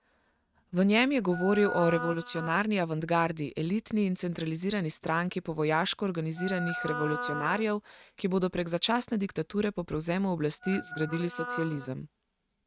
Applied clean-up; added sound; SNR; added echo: neural mask model RNNoise.